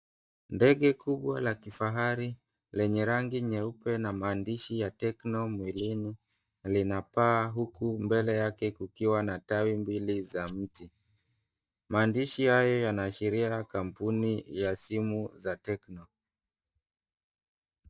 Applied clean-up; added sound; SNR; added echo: neural mask model DeepFilterNet 3.